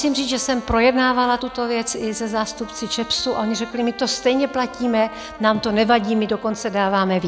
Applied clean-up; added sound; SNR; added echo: none; Trumpet; 18 dB; none.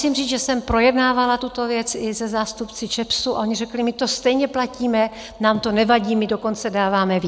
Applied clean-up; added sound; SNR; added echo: none; none; none; none.